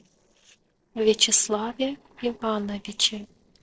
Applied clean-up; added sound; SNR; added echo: neural separator model SepFormer DNS4.